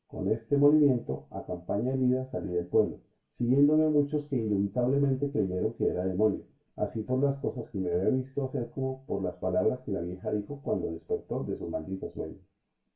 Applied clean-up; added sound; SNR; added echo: none; none; none; reverberation time 0.3 s.